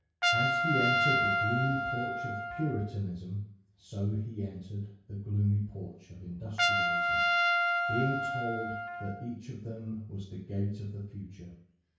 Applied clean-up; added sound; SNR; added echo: none; Trumpet; -2 dB; reverberation time 0.6 s.